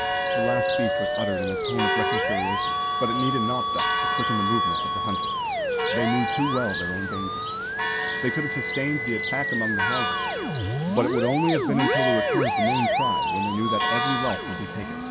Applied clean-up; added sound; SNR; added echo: none; Church bell + Musical instrument; -4 dB; none.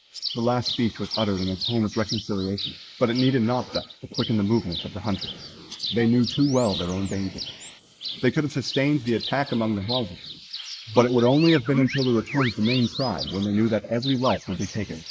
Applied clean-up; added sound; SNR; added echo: neural mask model Resemble Enhance denoiser.